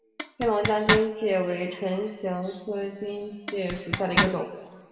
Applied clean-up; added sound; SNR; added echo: none; Zipper (clothing); 1 dB; reverberation time 1.8 s.